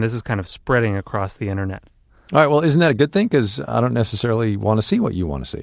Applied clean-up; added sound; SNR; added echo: none; none; none; none.